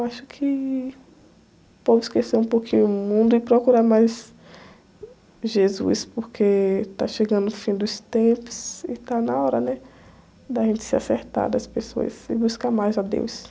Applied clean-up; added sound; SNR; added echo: none; none; none; none.